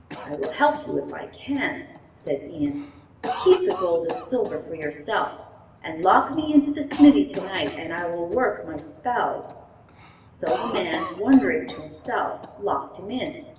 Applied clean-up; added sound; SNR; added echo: none; Cough; 13 dB; reverberation time 0.7 s.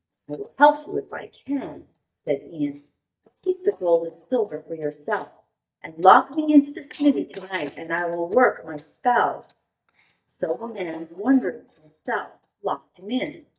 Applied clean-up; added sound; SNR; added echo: neural mask model DeepFilterNet 3.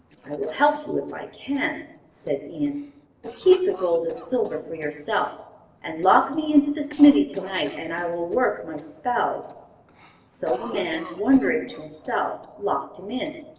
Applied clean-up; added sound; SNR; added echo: neural separator model SepFormer DNS4.